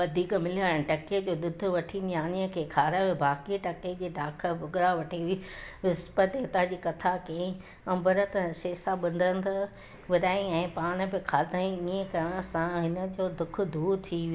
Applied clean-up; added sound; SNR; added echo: none; none; none; none.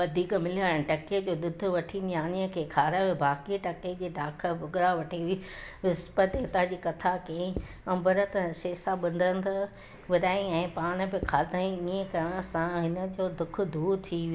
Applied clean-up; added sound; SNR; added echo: none; Writing; 10 dB; none.